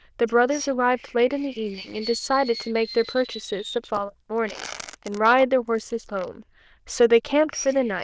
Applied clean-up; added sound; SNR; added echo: neural diffusion model UNIVERSE++.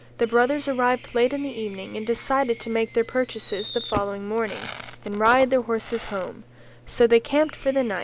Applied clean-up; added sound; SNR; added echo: none; Fireworks; 9 dB; none.